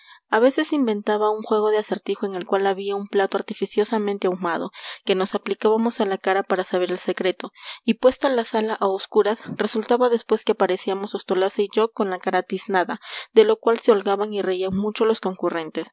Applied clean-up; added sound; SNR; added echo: none; none; none; none.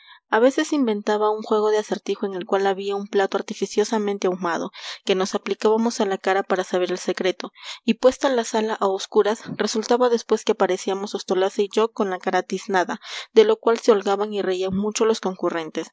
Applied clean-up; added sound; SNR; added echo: neural mask model Resemble Enhance denoiser.